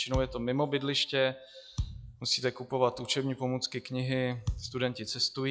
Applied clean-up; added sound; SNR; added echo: classical method log-MMSE.